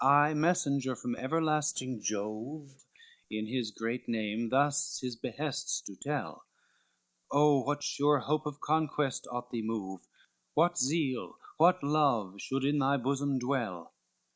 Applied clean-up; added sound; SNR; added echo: none; none; none; none.